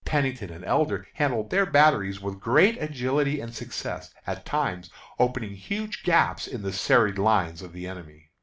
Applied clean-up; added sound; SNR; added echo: none; none; none; none.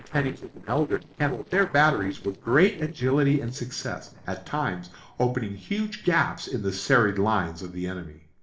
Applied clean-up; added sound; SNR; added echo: neural separator model SepFormer DNS4.